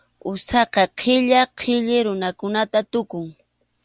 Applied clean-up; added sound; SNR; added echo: none; none; none; none.